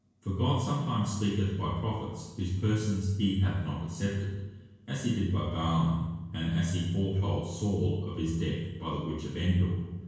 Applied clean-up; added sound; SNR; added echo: none; none; none; reverberation time 1.0 s.